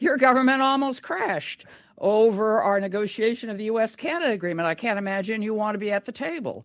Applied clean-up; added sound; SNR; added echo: none; none; none; none.